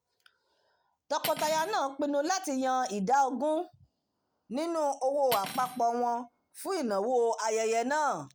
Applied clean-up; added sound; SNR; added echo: none; Cutlery, silverware; 14 dB; none.